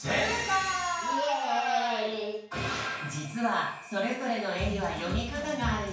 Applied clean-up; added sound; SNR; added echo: none; none; none; reverberation time 0.5 s.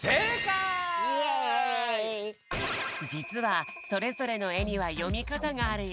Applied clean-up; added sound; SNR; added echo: none; none; none; none.